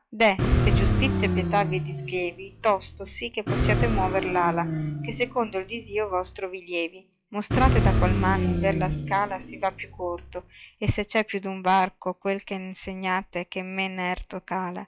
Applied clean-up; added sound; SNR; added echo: classical method log-MMSE.